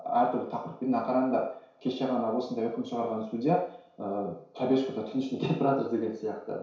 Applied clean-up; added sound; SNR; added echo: none; none; none; reverberation time 0.6 s.